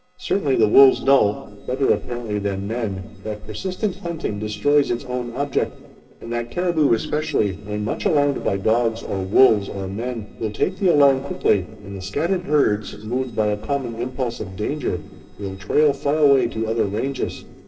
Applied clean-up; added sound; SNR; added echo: neural separator model SepFormer DNS4.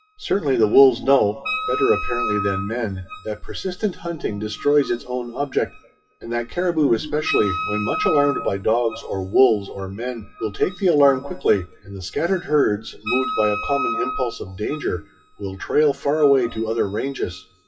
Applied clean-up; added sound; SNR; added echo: classical method WPE with log-MMSE.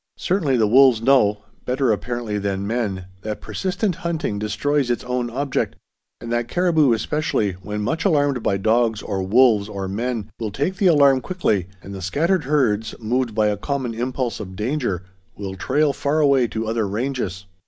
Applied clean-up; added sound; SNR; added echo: none; none; none; none.